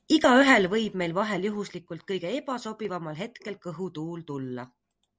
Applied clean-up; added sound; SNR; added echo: none; none; none; none.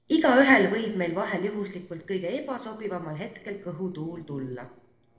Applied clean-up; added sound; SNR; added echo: neural separator model SepFormer DNS4.